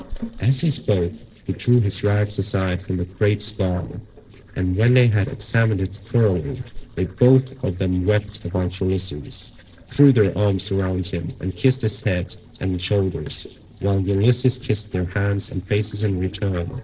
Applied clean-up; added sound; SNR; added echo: neural separator model SepFormer DNS4.